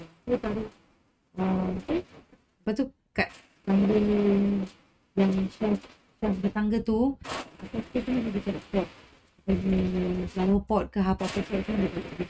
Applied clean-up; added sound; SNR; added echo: neural mask model RNNoise.